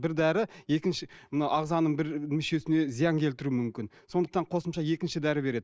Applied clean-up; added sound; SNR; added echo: none; none; none; none.